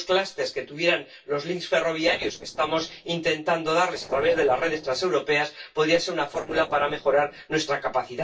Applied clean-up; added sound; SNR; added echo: neural separator model SepFormer DNS4.